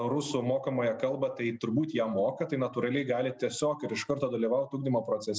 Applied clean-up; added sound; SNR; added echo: none; none; none; none.